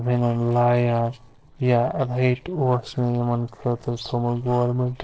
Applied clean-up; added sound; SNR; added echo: neural separator model SepFormer DNS4.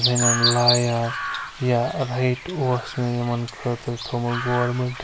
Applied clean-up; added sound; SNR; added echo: none; Chirp, tweet; 5 dB; none.